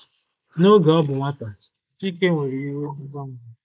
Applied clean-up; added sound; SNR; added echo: neural mask model Resemble Enhance denoiser.